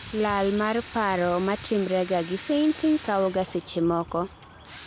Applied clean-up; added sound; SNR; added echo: none; Drill; 19 dB; none.